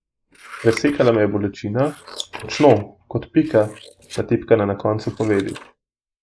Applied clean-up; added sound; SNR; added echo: neural mask model Resemble Enhance denoiser.